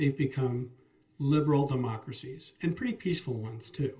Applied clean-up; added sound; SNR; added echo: none; none; none; reverberation time 0.2 s.